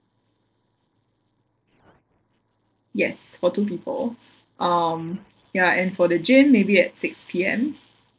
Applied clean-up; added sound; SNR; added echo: neural separator model SepFormer DNS4.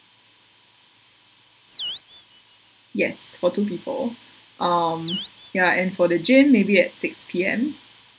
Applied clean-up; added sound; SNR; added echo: none; Animal; 16 dB; none.